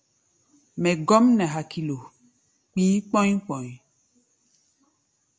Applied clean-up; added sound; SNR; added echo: none; none; none; none.